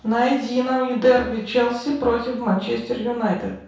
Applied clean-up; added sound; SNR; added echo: none; none; none; reverberation time 0.6 s.